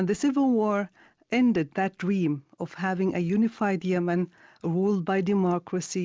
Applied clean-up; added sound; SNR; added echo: none; none; none; none.